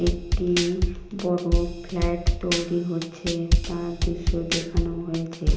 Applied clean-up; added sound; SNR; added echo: none; Drum kit; -2 dB; reverberation time 0.9 s.